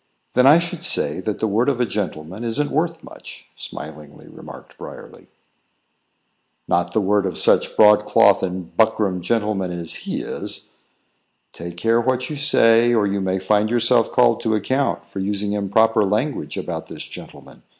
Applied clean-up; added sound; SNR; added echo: none; none; none; none.